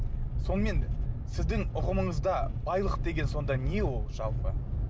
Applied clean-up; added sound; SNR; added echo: none; none; none; none.